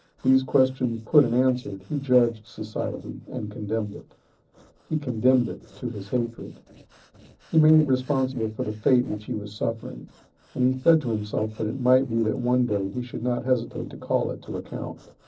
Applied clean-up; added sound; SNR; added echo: neural separator model SepFormer DNS4.